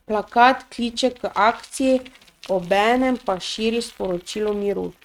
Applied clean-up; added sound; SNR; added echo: neural mask model RNNoise.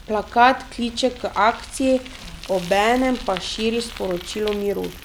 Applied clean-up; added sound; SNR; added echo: none; Bicycle; 16 dB; none.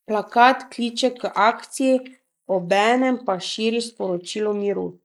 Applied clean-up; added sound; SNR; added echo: neural mask model Resemble Enhance denoiser.